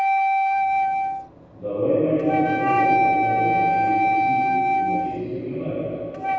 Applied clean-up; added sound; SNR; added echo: none; Wind instrument, woodwind instrument; -5 dB; reverberation time 2.2 s.